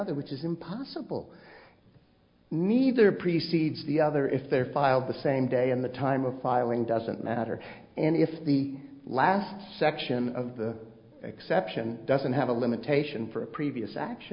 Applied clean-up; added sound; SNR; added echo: none; none; none; none.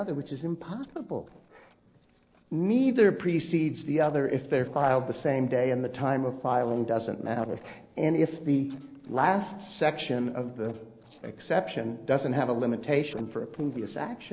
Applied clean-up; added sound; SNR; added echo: neural separator model SepFormer DNS4.